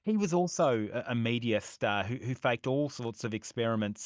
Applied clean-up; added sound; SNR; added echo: neural mask model DeepFilterNet 3.